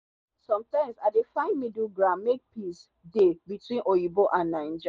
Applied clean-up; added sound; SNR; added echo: none; none; none; none.